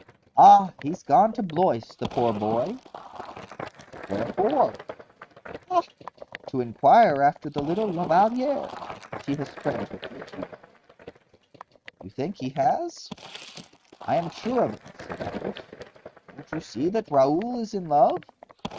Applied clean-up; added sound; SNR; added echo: neural mask model RNNoise.